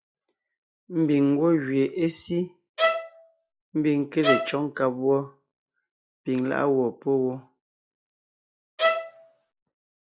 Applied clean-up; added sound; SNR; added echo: classical method log-MMSE.